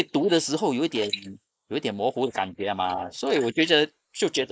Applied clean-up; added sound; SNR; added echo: neural mask model Resemble Enhance denoiser.